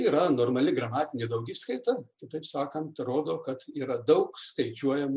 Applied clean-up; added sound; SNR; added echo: none; none; none; none.